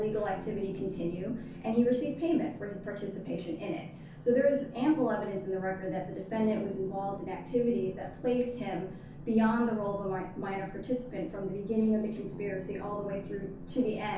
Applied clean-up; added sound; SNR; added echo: none; Bass guitar; 18 dB; reverberation time 0.6 s.